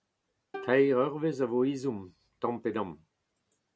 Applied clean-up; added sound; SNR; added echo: none; Plucked string instrument; 18 dB; none.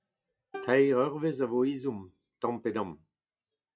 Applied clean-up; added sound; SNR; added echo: classical method log-MMSE.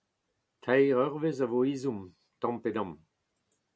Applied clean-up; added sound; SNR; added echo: none; none; none; none.